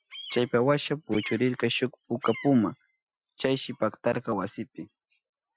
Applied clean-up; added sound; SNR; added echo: classical method Wiener filter.